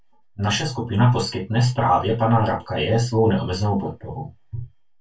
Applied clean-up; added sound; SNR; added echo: none; none; none; reverberation time 0.2 s.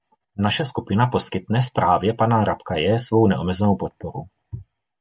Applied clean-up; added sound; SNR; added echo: none; none; none; none.